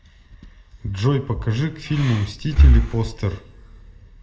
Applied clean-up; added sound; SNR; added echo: none; Breathing; -5 dB; reverberation time 0.9 s.